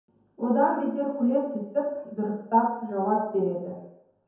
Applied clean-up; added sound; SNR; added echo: none; none; none; reverberation time 0.9 s.